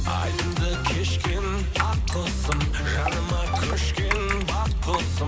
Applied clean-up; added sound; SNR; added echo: none; Drip; 11 dB; none.